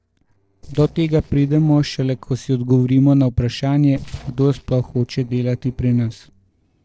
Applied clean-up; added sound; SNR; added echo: neural separator model SepFormer DNS4.